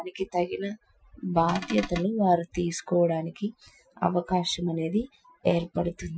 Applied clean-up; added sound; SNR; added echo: classical method Wiener filter.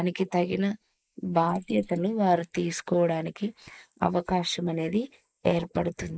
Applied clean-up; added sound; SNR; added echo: neural mask model Resemble Enhance denoiser.